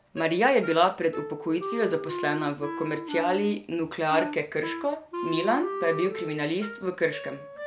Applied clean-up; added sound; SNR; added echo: none; Wind instrument, woodwind instrument; 8 dB; none.